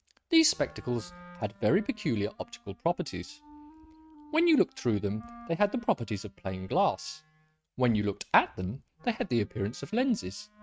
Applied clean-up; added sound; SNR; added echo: neural mask model RNNoise.